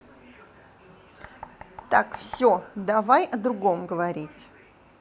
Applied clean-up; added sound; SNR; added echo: none; Knock; 20 dB; none.